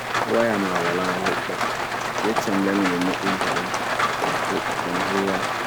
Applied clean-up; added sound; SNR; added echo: none; Rain; -2 dB; none.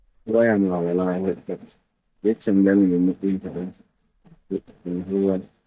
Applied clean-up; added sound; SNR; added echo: neural mask model DeepFilterNet 3.